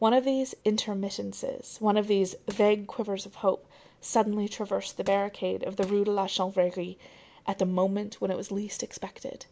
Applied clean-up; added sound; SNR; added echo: none; Crushing; 20 dB; none.